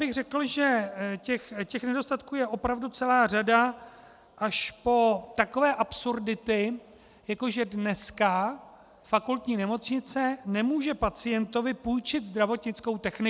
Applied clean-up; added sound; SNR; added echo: none; none; none; none.